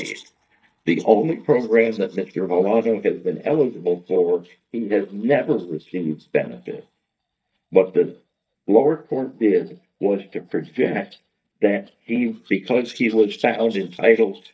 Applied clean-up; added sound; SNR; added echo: neural mask model DeepFilterNet 3.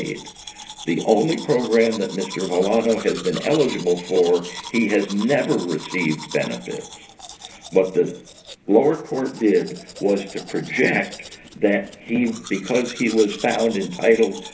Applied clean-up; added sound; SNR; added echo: none; Domestic sounds, home sounds; 16 dB; reverberation time 0.3 s.